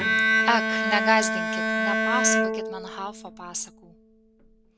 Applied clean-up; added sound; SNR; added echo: none; Bowed string instrument; -3 dB; none.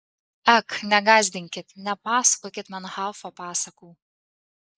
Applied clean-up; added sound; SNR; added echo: neural mask model Resemble Enhance denoiser.